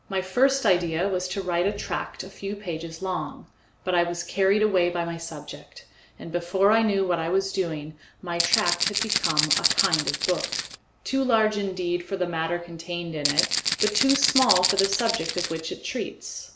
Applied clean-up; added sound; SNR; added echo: none; Rattle (instrument); -1 dB; none.